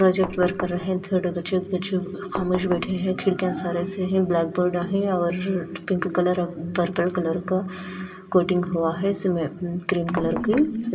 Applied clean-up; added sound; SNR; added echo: none; Knock; 11 dB; reverberation time 1.6 s.